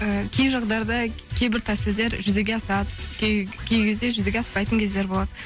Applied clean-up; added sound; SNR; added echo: none; none; none; none.